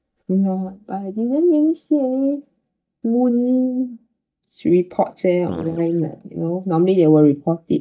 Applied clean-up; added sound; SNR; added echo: neural mask model DeepFilterNet 3.